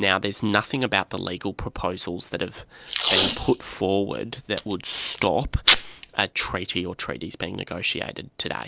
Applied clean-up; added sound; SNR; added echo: none; Packing tape, duct tape; 1 dB; none.